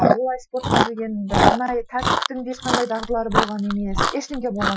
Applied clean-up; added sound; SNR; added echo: classical method Wiener filter.